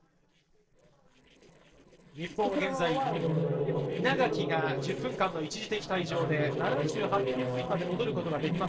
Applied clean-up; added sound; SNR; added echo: neural separator model SepFormer DNS4.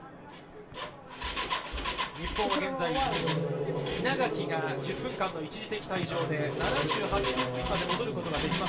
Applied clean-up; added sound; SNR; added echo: none; Engine; 4 dB; reverberation time 0.2 s.